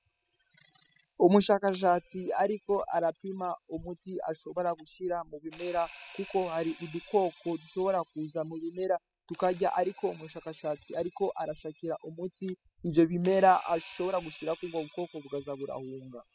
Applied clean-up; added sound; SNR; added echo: classical method spectral subtraction.